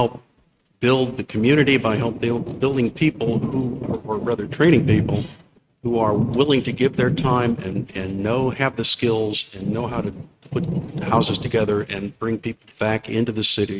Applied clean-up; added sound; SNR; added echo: neural mask model RNNoise.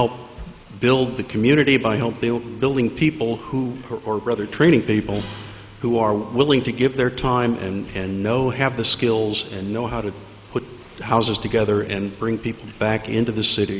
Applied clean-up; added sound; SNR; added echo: none; none; none; none.